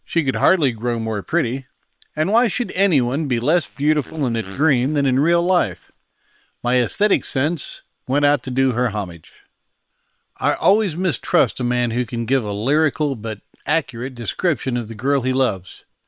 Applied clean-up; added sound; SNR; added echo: neural separator model SepFormer WHAM!.